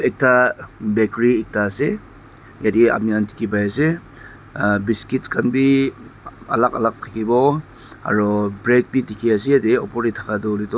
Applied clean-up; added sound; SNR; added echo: none; none; none; none.